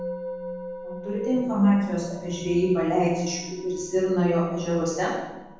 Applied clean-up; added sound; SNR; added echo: none; Musical instrument; 14 dB; reverberation time 1.3 s.